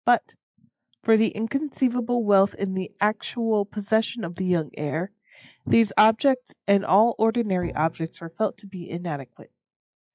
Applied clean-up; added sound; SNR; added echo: classical method log-MMSE.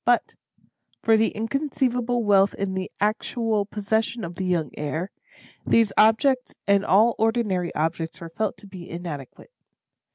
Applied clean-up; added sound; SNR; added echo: none; none; none; none.